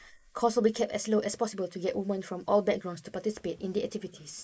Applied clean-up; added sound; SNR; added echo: neural mask model Resemble Enhance denoiser.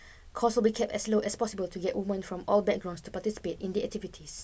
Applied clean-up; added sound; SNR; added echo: none; none; none; none.